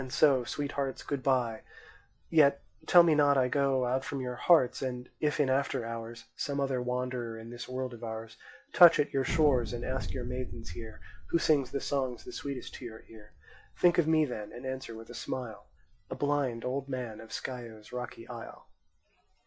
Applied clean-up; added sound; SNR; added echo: classical method log-MMSE.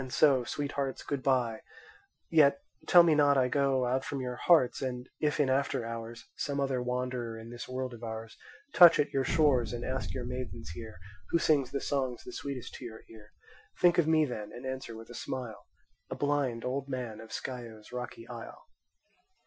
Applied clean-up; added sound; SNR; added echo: classical method Wiener filter.